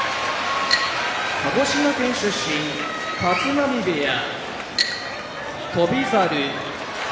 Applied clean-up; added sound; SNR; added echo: none; none; none; none.